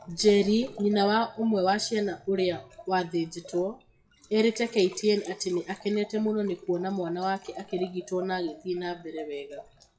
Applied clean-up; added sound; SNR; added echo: classical method WPE with log-MMSE.